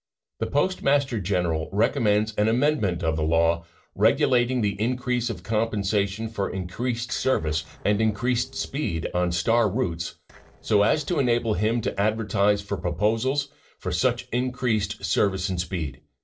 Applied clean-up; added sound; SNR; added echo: neural separator model SepFormer DNS4.